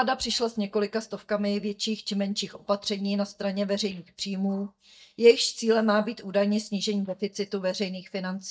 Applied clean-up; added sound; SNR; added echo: neural mask model DeepFilterNet 3.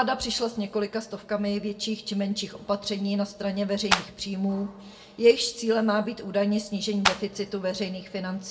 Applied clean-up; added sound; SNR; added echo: none; Clapping; -1 dB; reverberation time 0.4 s.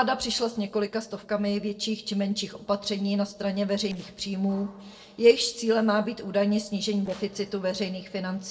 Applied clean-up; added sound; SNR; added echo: neural separator model SepFormer DNS4.